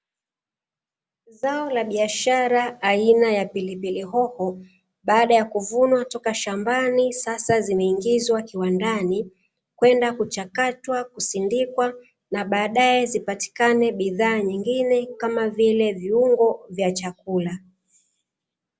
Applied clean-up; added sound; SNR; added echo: none; none; none; none.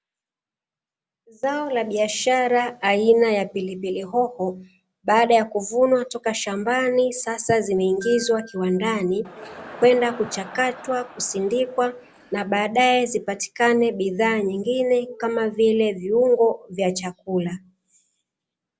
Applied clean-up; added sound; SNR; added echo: none; Crowd + Glockenspiel; 18 dB; none.